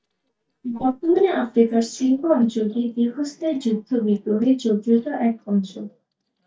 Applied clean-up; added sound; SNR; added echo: neural mask model DeepFilterNet 3.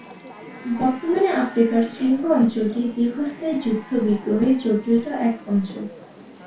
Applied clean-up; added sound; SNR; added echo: none; Chatter / Chirp, tweet / Livestock, farm animals, working animals; 17 dB; reverberation time 0.2 s.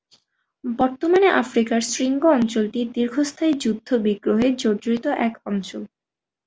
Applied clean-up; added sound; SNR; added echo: none; none; none; none.